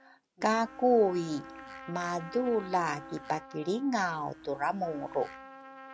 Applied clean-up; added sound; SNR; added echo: none; Trumpet + Domestic sounds, home sounds; 16 dB; none.